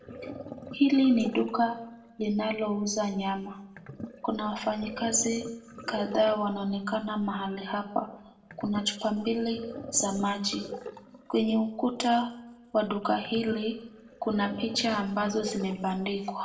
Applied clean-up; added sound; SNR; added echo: none; Sink (filling or washing); 15 dB; reverberation time 0.6 s.